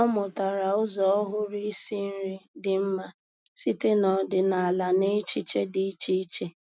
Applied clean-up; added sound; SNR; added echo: none; none; none; none.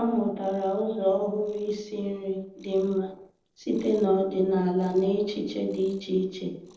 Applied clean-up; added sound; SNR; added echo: neural separator model SepFormer DNS4.